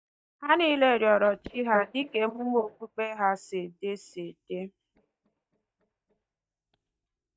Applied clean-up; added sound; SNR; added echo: neural mask model DeepFilterNet 3.